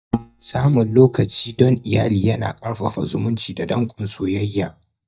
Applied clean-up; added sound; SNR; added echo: neural mask model DeepFilterNet 3.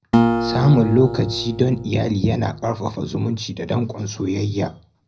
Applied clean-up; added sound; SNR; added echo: none; Acoustic guitar; 3 dB; reverberation time 0.4 s.